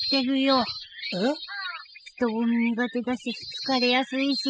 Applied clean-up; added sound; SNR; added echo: classical method spectral subtraction.